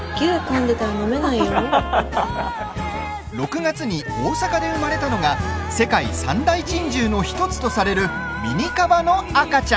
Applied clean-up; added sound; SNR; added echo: none; none; none; none.